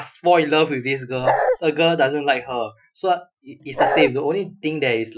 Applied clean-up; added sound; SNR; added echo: classical method Wiener filter.